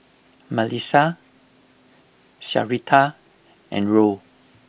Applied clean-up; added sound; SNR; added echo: none; none; none; none.